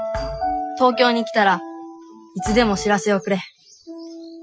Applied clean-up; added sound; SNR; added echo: classical method Wiener filter.